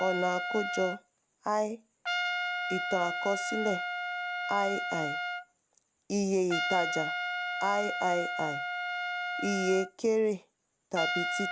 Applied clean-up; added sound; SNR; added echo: none; Trumpet; 2 dB; none.